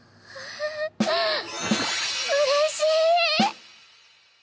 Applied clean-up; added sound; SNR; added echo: none; Snare drum; 4 dB; none.